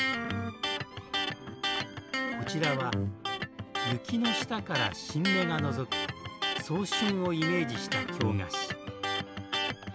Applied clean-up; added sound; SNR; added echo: none; Electric guitar; -1 dB; none.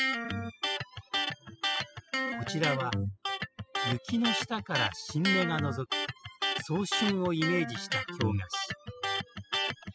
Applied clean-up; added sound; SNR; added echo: classical method spectral subtraction.